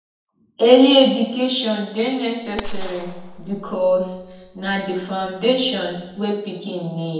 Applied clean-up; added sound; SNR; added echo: none; Gunshot, gunfire; 12 dB; reverberation time 0.9 s.